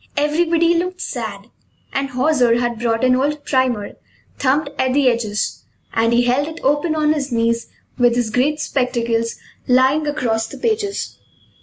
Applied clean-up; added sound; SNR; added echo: none; none; none; none.